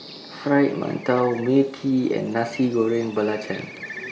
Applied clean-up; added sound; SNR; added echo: none; Bird; 19 dB; none.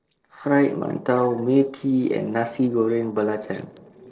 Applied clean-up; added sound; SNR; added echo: neural separator model SepFormer DNS4.